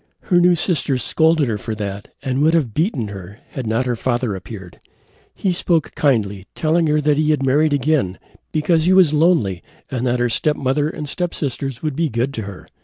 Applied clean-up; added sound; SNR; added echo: none; none; none; none.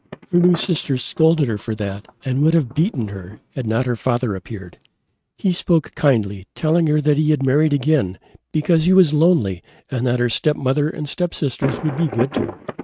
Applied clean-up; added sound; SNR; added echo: neural mask model RNNoise.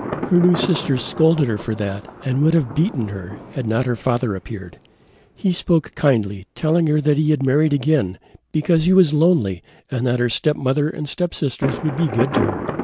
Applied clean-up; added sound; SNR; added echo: none; Thunder; 12 dB; none.